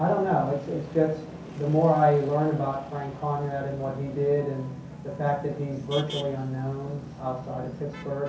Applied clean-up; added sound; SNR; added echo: none; Motor vehicle (road); 18 dB; reverberation time 0.6 s.